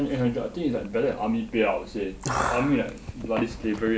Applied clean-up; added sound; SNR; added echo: none; none; none; none.